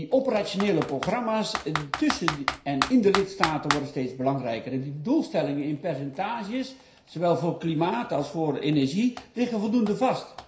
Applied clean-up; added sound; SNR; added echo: none; Computer keyboard; 10 dB; reverberation time 0.5 s.